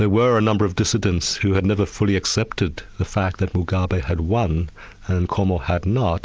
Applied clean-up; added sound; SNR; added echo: none; none; none; none.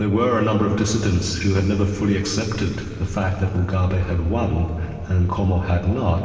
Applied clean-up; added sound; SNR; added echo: none; none; none; reverberation time 2.4 s.